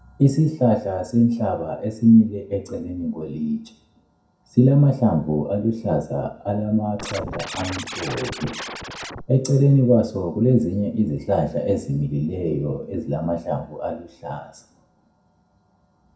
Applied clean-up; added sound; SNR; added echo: none; Scratching (performance technique); 11 dB; reverberation time 0.5 s.